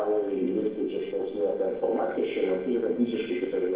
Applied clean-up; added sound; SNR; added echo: neural separator model SepFormer DNS4.